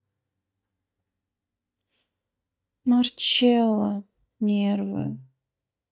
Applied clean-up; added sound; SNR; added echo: neural mask model DeepFilterNet 3.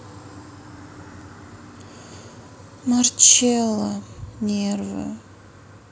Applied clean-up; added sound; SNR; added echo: none; none; none; none.